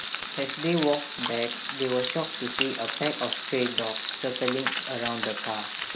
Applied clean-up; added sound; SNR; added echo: none; Frying (food); 2 dB; none.